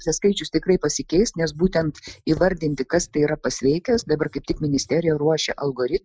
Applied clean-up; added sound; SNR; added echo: classical method Wiener filter.